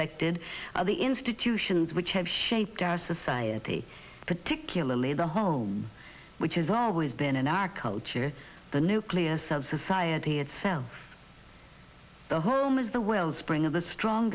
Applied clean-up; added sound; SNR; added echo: none; none; none; none.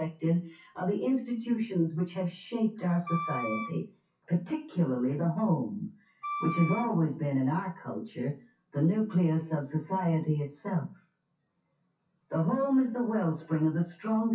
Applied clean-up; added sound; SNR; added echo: classical method WPE with log-MMSE.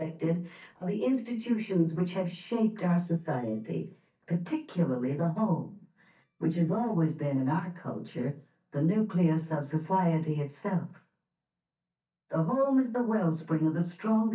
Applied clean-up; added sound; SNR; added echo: neural mask model DeepFilterNet 3.